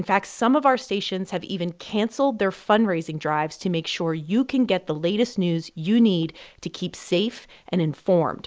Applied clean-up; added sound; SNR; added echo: none; none; none; none.